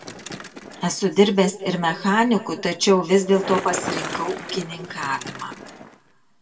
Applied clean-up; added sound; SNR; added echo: none; Bicycle; 13 dB; reverberation time 1.1 s.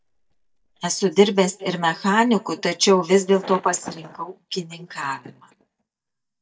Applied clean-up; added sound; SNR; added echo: neural mask model DeepFilterNet 3.